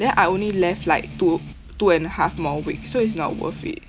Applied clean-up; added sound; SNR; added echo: none; Strum; 14 dB; none.